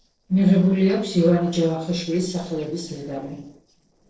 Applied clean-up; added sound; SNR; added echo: neural separator model SepFormer DNS4.